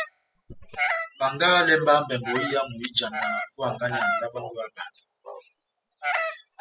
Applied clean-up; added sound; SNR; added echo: classical method spectral subtraction.